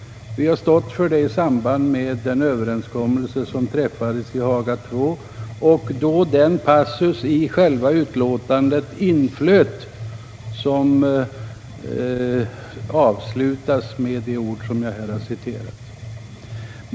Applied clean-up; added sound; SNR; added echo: none; Mechanisms; 14 dB; none.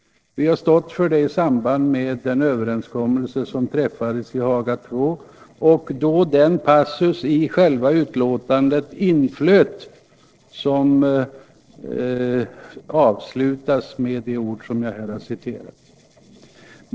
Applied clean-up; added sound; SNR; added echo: neural separator model SepFormer DNS4.